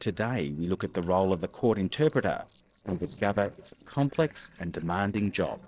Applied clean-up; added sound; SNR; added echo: neural separator model SepFormer DNS4.